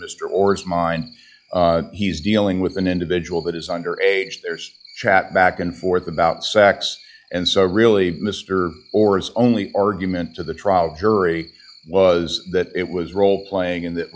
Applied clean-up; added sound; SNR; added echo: classical method log-MMSE.